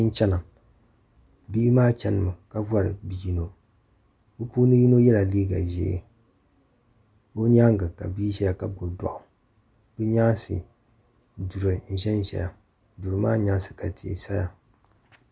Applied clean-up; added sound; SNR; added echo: none; none; none; none.